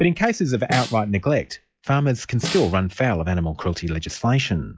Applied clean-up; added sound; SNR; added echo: classical method log-MMSE.